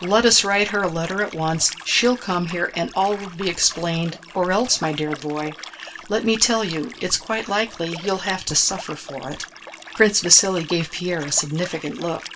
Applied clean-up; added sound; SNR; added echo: none; Liquid; 16 dB; reverberation time 0.2 s.